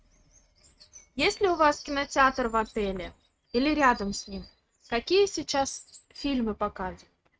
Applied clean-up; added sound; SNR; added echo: neural mask model RNNoise.